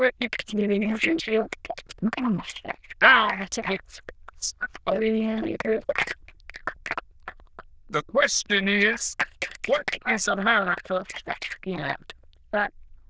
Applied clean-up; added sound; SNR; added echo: neural diffusion model UNIVERSE++.